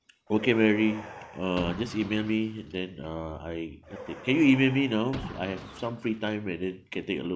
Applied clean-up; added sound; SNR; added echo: none; Car; 16 dB; none.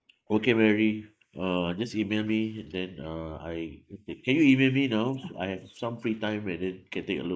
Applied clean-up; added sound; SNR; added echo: neural mask model Resemble Enhance denoiser.